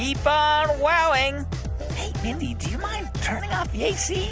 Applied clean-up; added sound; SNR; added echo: none; none; none; none.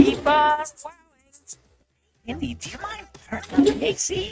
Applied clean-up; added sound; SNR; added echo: neural mask model RNNoise.